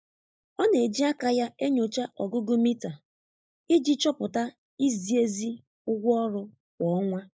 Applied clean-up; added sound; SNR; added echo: neural mask model Resemble Enhance denoiser.